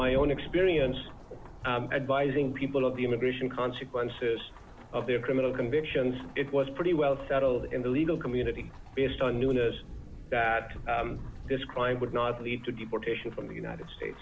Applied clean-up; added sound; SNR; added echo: none; Rain / Thunderstorm; 14 dB; none.